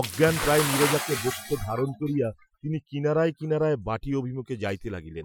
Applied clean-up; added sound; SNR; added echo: classical method Wiener filter.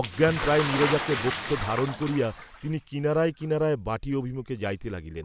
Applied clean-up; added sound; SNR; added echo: none; Bathtub (filling or washing) / Splash, splatter; 7 dB; none.